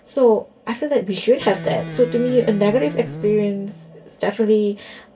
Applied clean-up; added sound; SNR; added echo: none; Electric guitar; 12 dB; reverberation time 0.2 s.